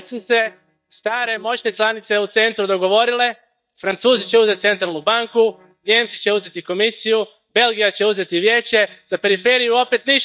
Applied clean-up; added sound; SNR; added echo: neural mask model DeepFilterNet 3.